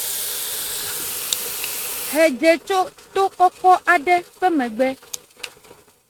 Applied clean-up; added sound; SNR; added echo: neural mask model RNNoise.